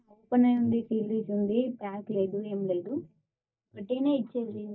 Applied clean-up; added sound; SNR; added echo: neural mask model DeepFilterNet 3.